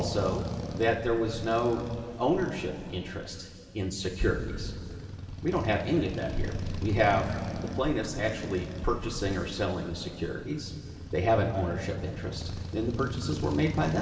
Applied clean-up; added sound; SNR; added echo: none; Motorcycle; 9 dB; reverberation time 2.4 s.